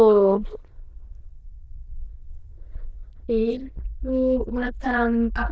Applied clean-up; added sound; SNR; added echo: neural diffusion model UNIVERSE++.